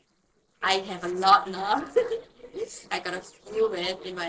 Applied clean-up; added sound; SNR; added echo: neural separator model SepFormer DNS4.